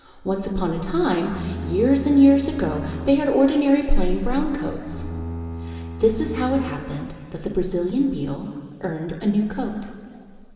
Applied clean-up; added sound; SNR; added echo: none; Bowed string instrument; 10 dB; reverberation time 2.3 s.